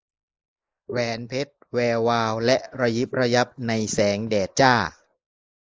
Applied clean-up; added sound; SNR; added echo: neural mask model Resemble Enhance denoiser.